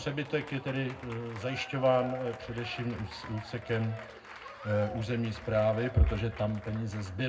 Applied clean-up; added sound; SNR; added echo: none; Applause / Crowd; 15 dB; reverberation time 0.3 s.